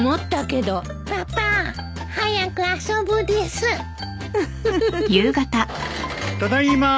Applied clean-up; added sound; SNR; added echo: none; none; none; none.